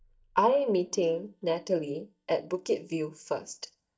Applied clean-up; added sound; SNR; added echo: neural mask model DeepFilterNet 3.